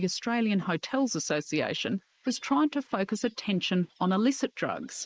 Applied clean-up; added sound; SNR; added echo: neural mask model Resemble Enhance denoiser.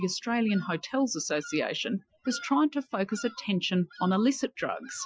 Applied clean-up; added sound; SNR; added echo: classical method Wiener filter.